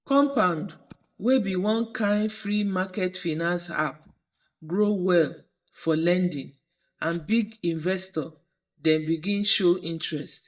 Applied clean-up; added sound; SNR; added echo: neural mask model DeepFilterNet 3.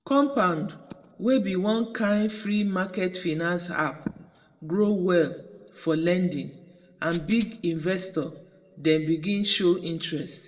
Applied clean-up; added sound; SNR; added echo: neural separator model SepFormer DNS4.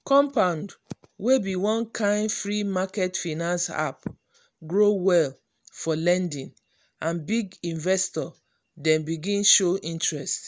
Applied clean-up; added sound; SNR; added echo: none; none; none; none.